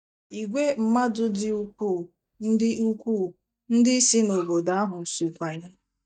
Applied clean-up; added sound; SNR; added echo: neural mask model DeepFilterNet 3.